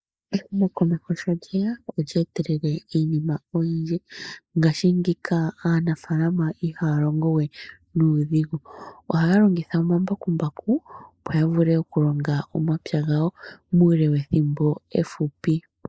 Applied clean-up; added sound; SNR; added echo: neural mask model Resemble Enhance denoiser.